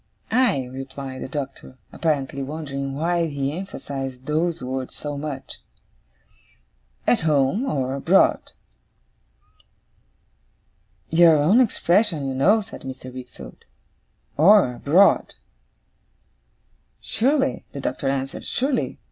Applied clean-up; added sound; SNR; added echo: none; none; none; none.